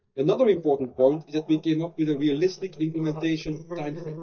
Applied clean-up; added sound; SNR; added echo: neural mask model DeepFilterNet 3.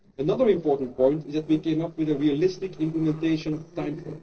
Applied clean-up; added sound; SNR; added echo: neural separator model SepFormer DNS4.